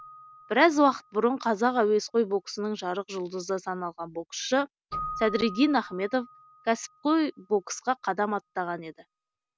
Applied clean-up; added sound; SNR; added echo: none; Keyboard (musical); 18 dB; none.